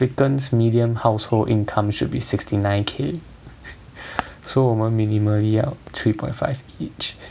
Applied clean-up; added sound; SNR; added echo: none; none; none; none.